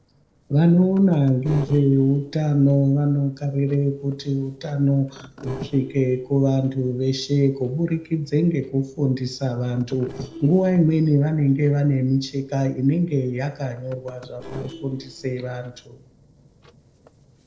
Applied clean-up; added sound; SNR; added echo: neural separator model SepFormer DNS4.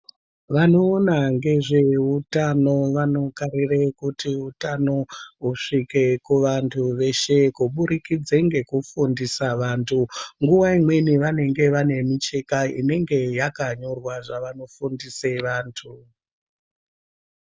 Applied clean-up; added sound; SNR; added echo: none; none; none; none.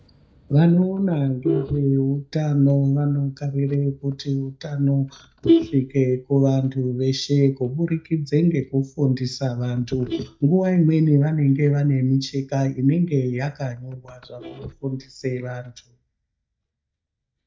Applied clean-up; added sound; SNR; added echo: neural mask model DeepFilterNet 3.